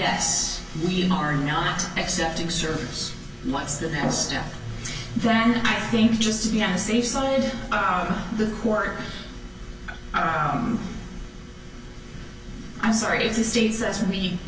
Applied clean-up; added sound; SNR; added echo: none; none; none; reverberation time 0.1 s.